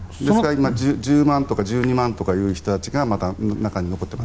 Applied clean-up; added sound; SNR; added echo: none; Truck; 18 dB; none.